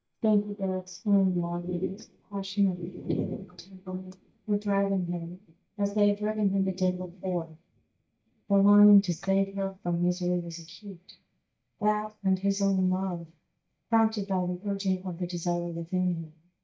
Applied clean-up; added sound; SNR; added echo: neural mask model DeepFilterNet 3.